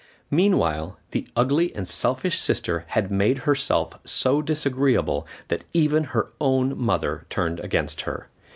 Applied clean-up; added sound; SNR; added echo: none; none; none; none.